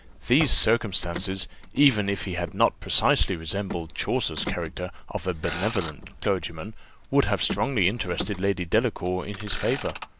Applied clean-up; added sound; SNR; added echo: none; Motor vehicle (road); 12 dB; none.